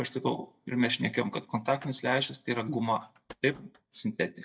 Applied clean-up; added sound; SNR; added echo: neural mask model DeepFilterNet 3.